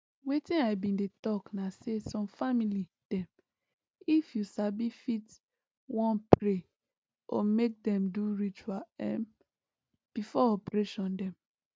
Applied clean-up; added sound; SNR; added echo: none; none; none; none.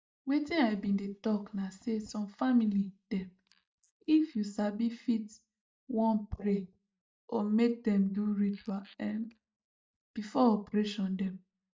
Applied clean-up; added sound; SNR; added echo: neural mask model DeepFilterNet 3.